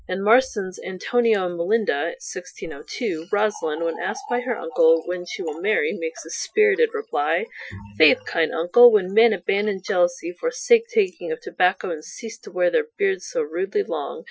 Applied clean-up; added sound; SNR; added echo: classical method Wiener filter.